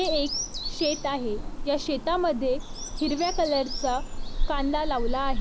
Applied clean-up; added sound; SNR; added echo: none; Bird vocalization, bird call, bird song; 1 dB; none.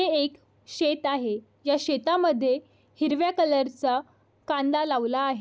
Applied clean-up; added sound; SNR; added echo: none; none; none; none.